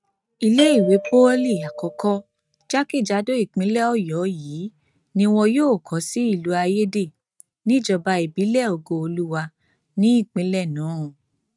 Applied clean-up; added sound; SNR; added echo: neural mask model RNNoise.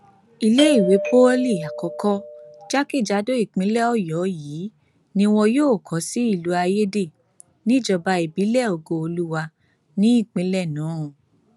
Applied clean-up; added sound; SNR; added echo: none; Doorbell; 6 dB; none.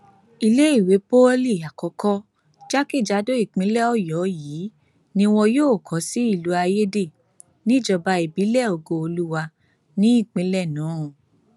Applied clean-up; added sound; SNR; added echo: none; none; none; none.